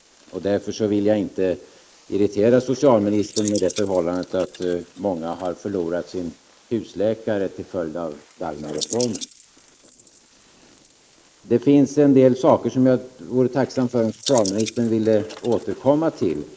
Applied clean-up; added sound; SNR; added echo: neural mask model Resemble Enhance denoiser.